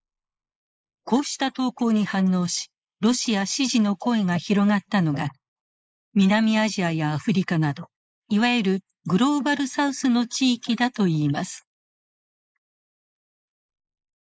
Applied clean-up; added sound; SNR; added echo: neural mask model Resemble Enhance denoiser.